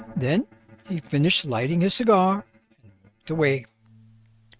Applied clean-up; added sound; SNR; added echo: neural mask model RNNoise.